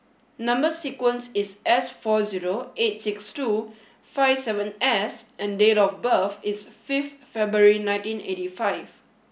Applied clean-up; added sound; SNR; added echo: none; none; none; none.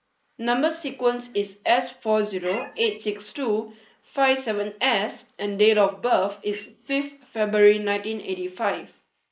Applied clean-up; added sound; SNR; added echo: neural mask model Resemble Enhance denoiser.